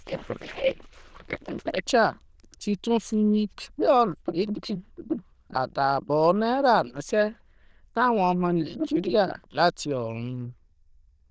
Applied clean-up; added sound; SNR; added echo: neural diffusion model UNIVERSE++.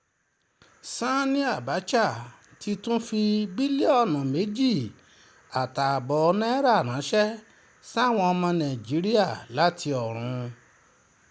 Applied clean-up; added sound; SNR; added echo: none; none; none; none.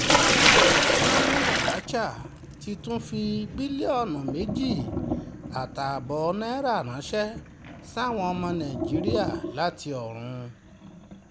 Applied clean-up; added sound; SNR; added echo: none; Sink (filling or washing); -3 dB; none.